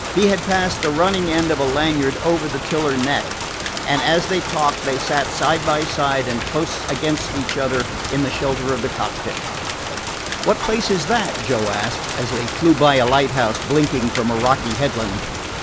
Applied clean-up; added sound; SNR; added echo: none; Rain; 5 dB; none.